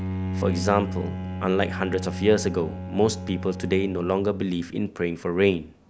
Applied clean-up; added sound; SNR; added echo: none; Bowed string instrument; 7 dB; none.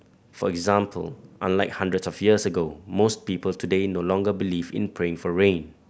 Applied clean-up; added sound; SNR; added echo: none; none; none; none.